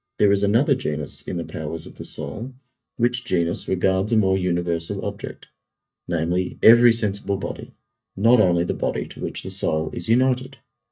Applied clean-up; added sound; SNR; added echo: neural mask model DeepFilterNet 3.